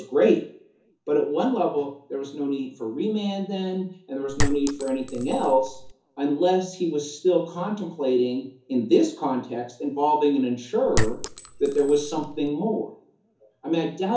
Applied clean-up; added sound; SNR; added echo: none; Chink, clink; 2 dB; reverberation time 0.7 s.